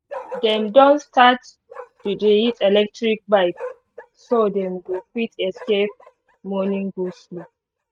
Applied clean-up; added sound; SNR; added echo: neural mask model RNNoise.